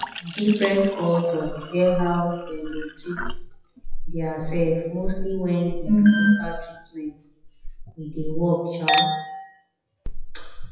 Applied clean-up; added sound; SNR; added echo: classical method WPE with log-MMSE.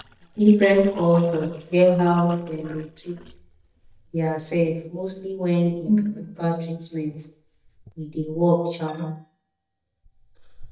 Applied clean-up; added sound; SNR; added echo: neural mask model DeepFilterNet 3.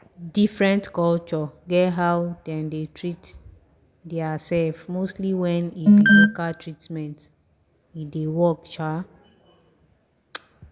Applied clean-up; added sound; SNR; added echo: none; none; none; none.